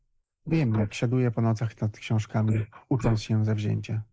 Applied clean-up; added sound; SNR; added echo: neural mask model Resemble Enhance denoiser.